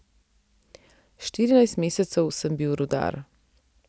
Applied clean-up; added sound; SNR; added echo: none; none; none; none.